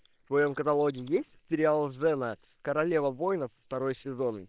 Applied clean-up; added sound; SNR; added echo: neural separator model SepFormer WHAM!.